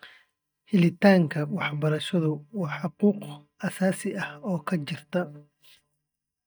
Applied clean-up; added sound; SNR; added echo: neural mask model DeepFilterNet 3.